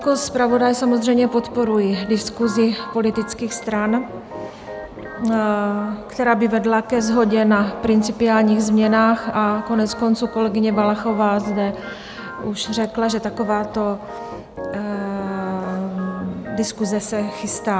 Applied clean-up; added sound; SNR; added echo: none; Organ; 15 dB; none.